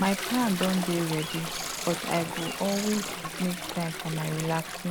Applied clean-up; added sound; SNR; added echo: none; Toilet flush + Bird; 5 dB; none.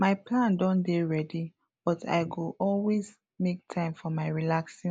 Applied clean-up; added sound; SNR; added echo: none; none; none; none.